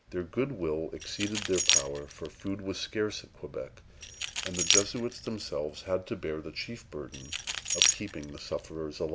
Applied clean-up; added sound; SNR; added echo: none; Keys jangling; -1 dB; none.